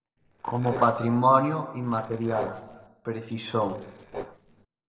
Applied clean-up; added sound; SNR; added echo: neural separator model SepFormer DNS4.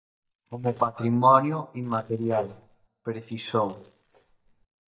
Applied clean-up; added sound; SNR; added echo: neural mask model DeepFilterNet 3.